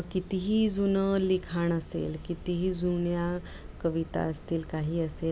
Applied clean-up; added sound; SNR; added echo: none; none; none; none.